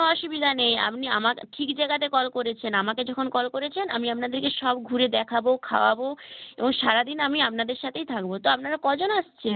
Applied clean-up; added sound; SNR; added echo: none; none; none; none.